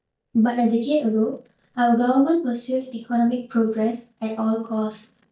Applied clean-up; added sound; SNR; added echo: neural mask model DeepFilterNet 3.